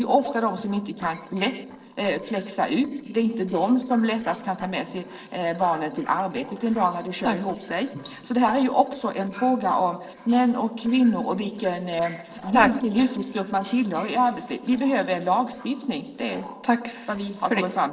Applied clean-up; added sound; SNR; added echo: neural separator model SepFormer DNS4.